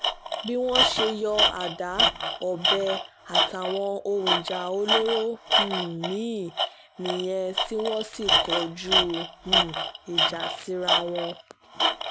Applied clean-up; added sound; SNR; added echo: none; Tools; -3 dB; none.